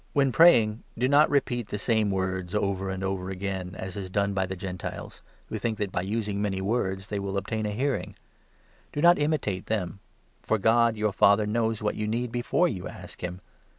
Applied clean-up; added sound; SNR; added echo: none; none; none; none.